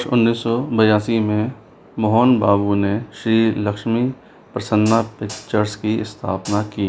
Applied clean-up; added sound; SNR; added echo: none; Hi-hat; 18 dB; none.